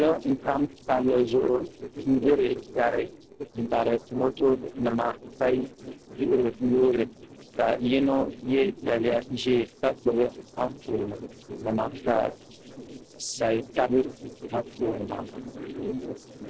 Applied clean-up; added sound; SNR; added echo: neural separator model SepFormer DNS4.